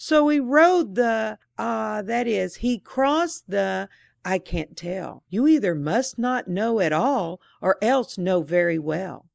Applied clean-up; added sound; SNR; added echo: neural mask model Resemble Enhance denoiser.